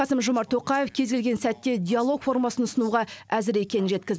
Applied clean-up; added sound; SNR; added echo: none; none; none; none.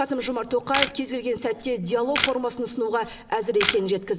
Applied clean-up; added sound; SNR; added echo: none; Camera; 5 dB; reverberation time 1.7 s.